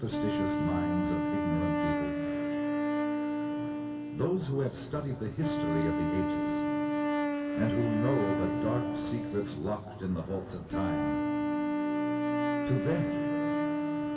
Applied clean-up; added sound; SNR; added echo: none; Wind instrument, woodwind instrument; -3 dB; reverberation time 2.2 s.